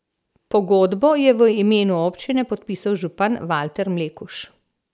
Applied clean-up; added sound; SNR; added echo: none; none; none; none.